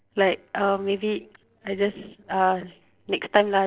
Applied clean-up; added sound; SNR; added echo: neural separator model SepFormer DNS4.